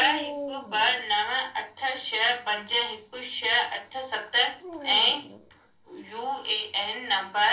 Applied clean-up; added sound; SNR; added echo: neural separator model SepFormer DNS4.